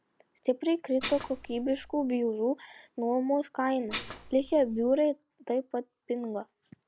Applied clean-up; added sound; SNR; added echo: none; Dishes, pots, and pans; 10 dB; none.